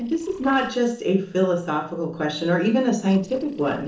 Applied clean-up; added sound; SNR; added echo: neural separator model SepFormer DNS4.